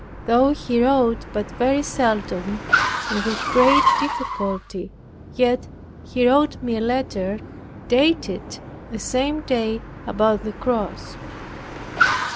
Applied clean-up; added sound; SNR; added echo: none; Car; 5 dB; none.